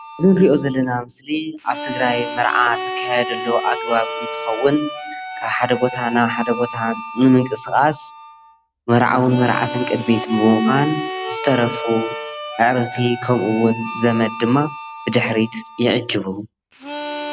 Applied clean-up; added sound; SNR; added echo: none; Harmonica; 10 dB; none.